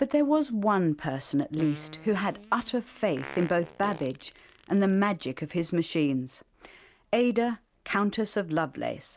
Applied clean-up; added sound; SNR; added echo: none; Fart; 17 dB; none.